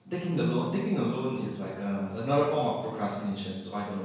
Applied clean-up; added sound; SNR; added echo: none; none; none; reverberation time 1.0 s.